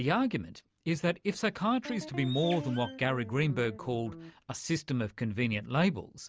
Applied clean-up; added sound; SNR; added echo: none; Guitar + Bird; 13 dB; none.